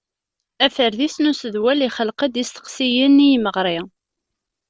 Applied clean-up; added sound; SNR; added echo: none; none; none; none.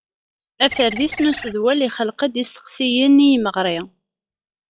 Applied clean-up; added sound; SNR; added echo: classical method log-MMSE.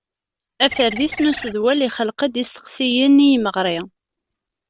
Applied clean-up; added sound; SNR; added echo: none; Bird; 11 dB; none.